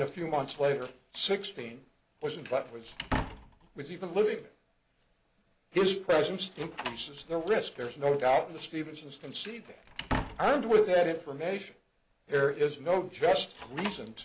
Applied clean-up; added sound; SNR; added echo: none; Slam; 12 dB; none.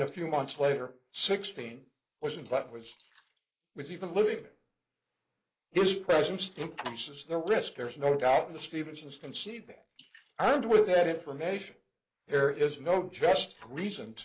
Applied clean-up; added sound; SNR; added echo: neural mask model Resemble Enhance denoiser.